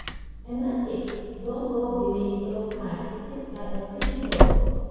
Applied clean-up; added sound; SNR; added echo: none; Door; -3 dB; reverberation time 2.0 s.